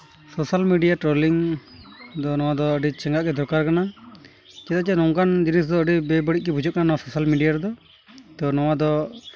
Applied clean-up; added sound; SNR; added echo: none; none; none; none.